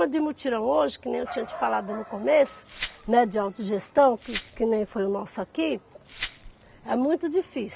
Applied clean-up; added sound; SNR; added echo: none; Glass; 15 dB; none.